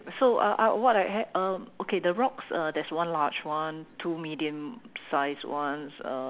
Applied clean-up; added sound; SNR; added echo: none; none; none; none.